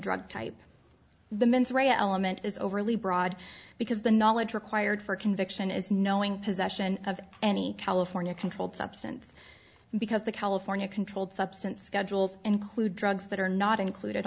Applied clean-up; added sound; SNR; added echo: none; none; none; none.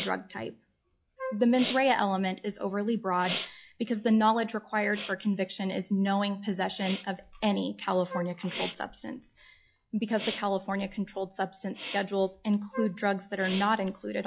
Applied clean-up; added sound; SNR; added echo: classical method log-MMSE.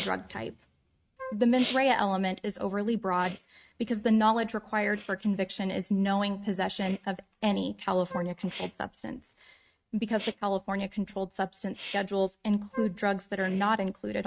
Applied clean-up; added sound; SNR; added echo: neural mask model RNNoise.